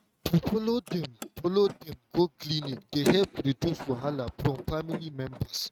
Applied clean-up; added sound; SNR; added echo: neural mask model RNNoise.